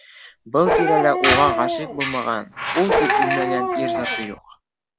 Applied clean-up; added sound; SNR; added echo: none; Squeak + Bark; -2 dB; none.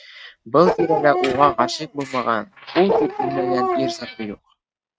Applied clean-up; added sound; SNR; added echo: neural mask model RNNoise.